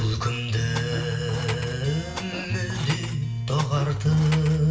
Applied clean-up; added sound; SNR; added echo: none; Tools; 14 dB; reverberation time 0.8 s.